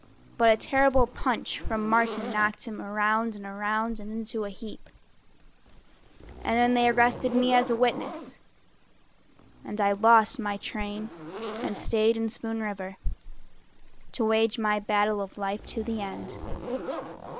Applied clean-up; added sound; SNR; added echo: none; Zipper (clothing); 13 dB; none.